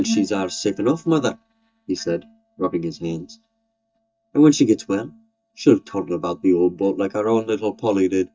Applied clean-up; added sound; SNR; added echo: neural mask model DeepFilterNet 3.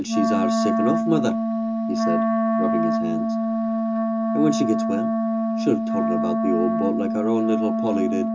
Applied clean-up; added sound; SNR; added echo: none; Wind instrument, woodwind instrument; -4 dB; reverberation time 0.2 s.